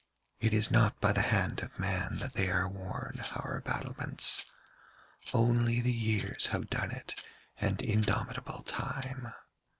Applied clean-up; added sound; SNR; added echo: none; Rattle (instrument); 4 dB; none.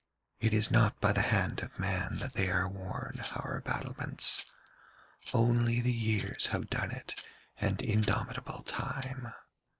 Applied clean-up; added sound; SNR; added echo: neural mask model Resemble Enhance denoiser.